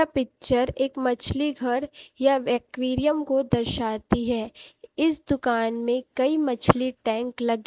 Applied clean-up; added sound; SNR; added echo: none; none; none; none.